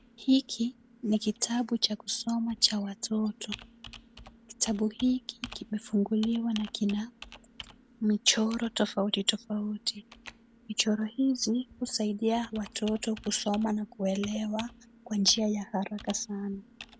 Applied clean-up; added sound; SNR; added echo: none; Computer keyboard; 19 dB; none.